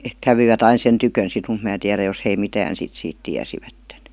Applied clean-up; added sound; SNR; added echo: none; none; none; none.